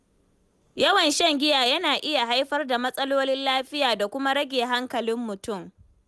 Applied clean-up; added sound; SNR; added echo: none; none; none; none.